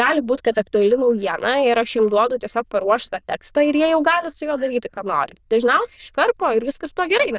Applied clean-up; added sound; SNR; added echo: neural diffusion model UNIVERSE++.